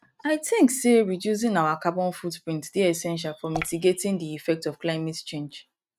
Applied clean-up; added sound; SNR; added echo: neural mask model RNNoise.